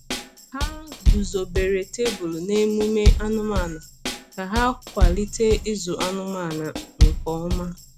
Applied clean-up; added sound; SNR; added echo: none; Drum kit; -2 dB; none.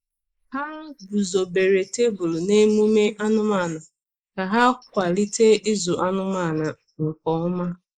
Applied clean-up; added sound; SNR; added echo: neural mask model Resemble Enhance denoiser.